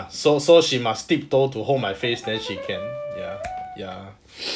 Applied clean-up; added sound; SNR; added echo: none; Brass instrument; 12 dB; none.